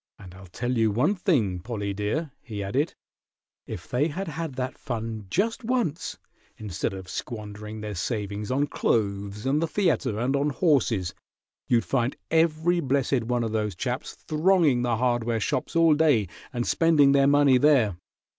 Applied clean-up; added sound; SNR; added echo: none; none; none; none.